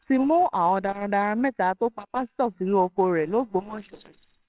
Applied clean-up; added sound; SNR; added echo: neural separator model SepFormer WHAMR!.